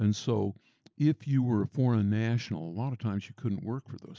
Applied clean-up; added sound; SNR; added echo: none; none; none; none.